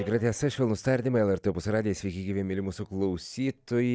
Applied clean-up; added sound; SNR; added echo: none; none; none; none.